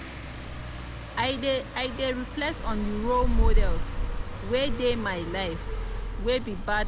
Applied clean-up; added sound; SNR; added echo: none; Car passing by; -2 dB; none.